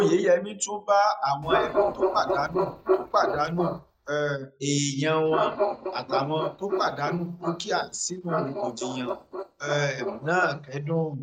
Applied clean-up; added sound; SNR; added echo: neural mask model DeepFilterNet 3.